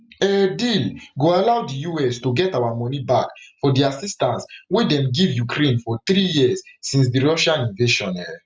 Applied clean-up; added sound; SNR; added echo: none; none; none; none.